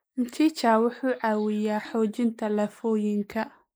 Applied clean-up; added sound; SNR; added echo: neural mask model Resemble Enhance denoiser.